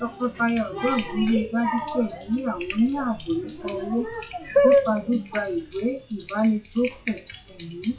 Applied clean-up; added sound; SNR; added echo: classical method WPE with log-MMSE.